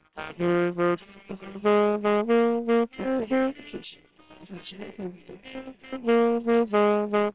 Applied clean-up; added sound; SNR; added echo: neural separator model SepFormer WHAMR!.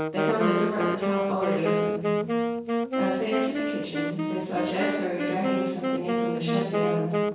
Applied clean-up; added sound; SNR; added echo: none; Wind instrument, woodwind instrument; -2 dB; reverberation time 1.0 s.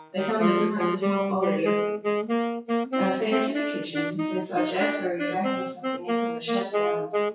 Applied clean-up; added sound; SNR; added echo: classical method WPE with log-MMSE.